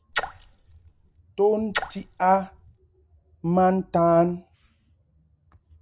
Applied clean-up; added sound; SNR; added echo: none; Splash, splatter; 10 dB; none.